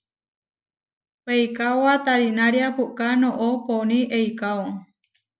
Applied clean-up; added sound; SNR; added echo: none; none; none; none.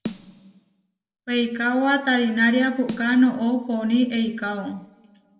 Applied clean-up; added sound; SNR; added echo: none; Snare drum; 18 dB; reverberation time 0.9 s.